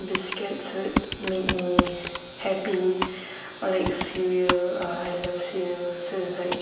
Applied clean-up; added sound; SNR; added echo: none; Computer keyboard; 5 dB; reverberation time 1.0 s.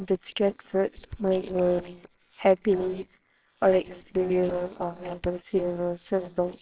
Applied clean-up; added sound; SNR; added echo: neural separator model SepFormer WHAMR!.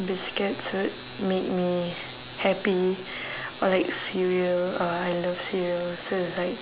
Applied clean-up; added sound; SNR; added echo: none; none; none; none.